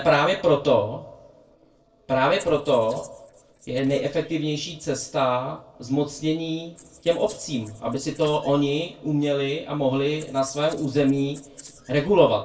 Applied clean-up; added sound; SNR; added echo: neural separator model SepFormer DNS4.